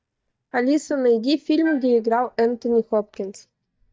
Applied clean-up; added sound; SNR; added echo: neural mask model DeepFilterNet 3.